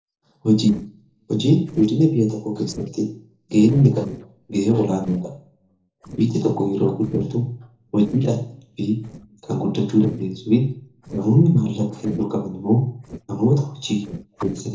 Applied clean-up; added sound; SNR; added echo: neural separator model SepFormer DNS4.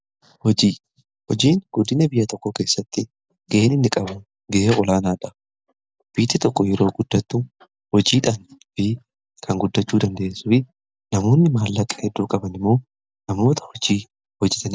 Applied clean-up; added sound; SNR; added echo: none; none; none; none.